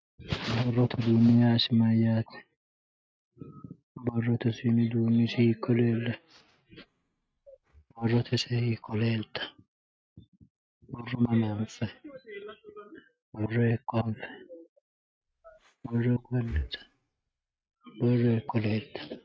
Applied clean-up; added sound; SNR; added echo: neural mask model RNNoise.